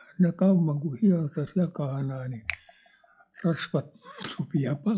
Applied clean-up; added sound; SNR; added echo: classical method log-MMSE.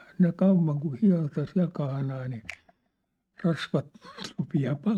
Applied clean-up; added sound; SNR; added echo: neural mask model RNNoise.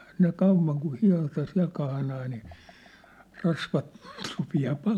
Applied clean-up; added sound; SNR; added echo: none; none; none; none.